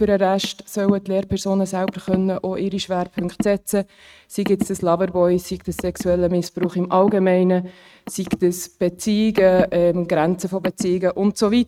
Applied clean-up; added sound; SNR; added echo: neural mask model RNNoise.